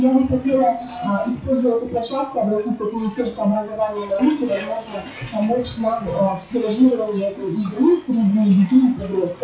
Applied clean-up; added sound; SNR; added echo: classical method WPE with log-MMSE.